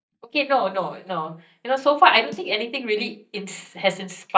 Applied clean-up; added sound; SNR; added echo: neural mask model DeepFilterNet 3.